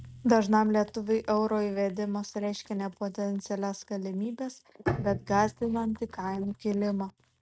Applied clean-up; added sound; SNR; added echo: neural mask model RNNoise.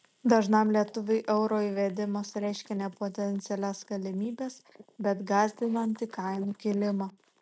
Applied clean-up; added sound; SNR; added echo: none; none; none; none.